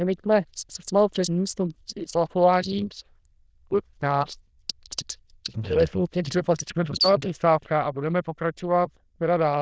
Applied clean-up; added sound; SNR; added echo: neural diffusion model UNIVERSE++.